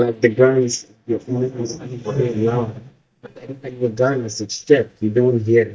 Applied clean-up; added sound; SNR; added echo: neural mask model DeepFilterNet 3.